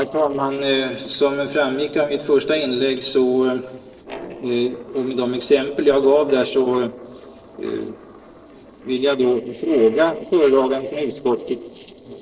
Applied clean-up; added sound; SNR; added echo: neural separator model SepFormer DNS4.